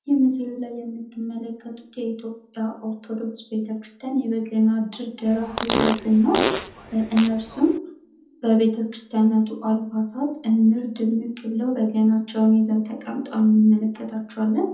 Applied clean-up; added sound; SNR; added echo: none; Fart; 5 dB; reverberation time 0.7 s.